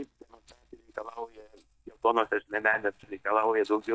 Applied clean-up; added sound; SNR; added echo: neural mask model DeepFilterNet 3.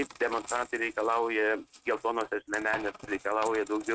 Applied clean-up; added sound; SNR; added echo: neural mask model RNNoise.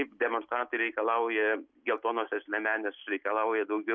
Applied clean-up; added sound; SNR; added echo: none; none; none; none.